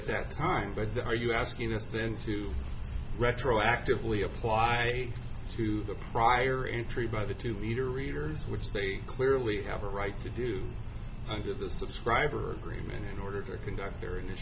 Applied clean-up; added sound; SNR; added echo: none; none; none; none.